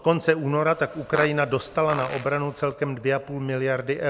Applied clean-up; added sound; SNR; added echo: none; Fart; 12 dB; none.